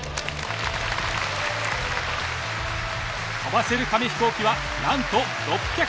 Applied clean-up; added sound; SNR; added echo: none; none; none; none.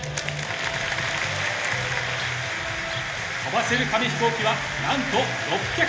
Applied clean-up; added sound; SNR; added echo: none; Insect; 20 dB; reverberation time 0.8 s.